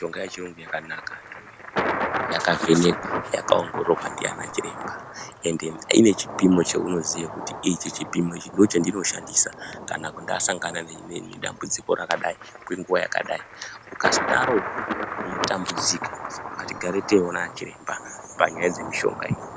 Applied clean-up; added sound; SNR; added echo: none; Thunder; 8 dB; none.